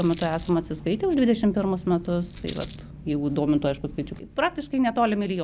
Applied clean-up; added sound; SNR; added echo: none; Rattle; 20 dB; none.